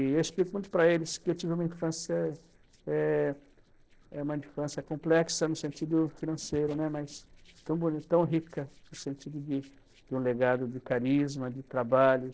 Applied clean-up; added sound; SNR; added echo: neural separator model SepFormer DNS4.